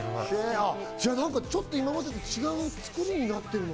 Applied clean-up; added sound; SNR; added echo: none; none; none; none.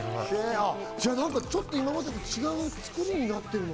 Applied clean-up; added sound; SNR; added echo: none; Liquid + Thump, thud; 18 dB; none.